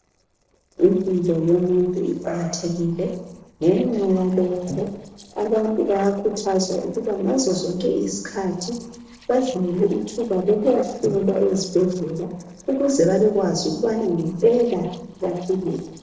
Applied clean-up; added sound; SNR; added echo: neural separator model SepFormer DNS4.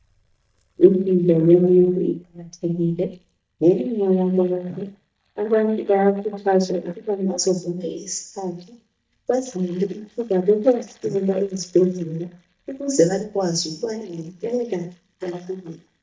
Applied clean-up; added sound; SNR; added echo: neural mask model DeepFilterNet 3.